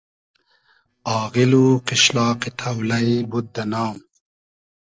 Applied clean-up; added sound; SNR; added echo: neural separator model SepFormer DNS4.